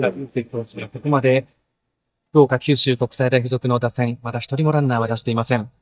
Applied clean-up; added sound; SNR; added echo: neural mask model DeepFilterNet 3.